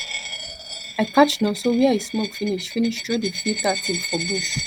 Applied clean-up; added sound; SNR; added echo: none; Coin (dropping); 7 dB; none.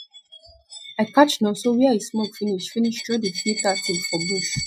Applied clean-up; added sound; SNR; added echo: classical method Wiener filter.